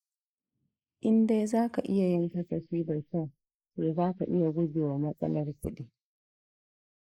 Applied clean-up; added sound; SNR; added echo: neural mask model Resemble Enhance denoiser.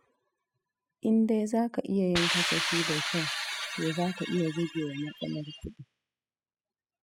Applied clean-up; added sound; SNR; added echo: classical method spectral subtraction.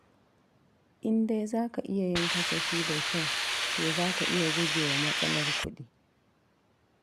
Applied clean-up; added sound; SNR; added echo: none; Hiss; -3 dB; none.